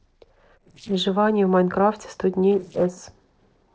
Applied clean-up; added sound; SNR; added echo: neural separator model SepFormer DNS4.